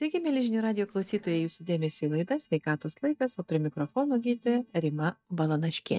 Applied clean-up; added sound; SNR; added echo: neural mask model DeepFilterNet 3.